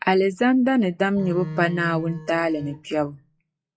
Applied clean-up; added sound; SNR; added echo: classical method WPE with log-MMSE.